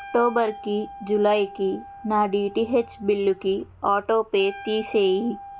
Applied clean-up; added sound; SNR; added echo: none; Wind instrument, woodwind instrument; 17 dB; none.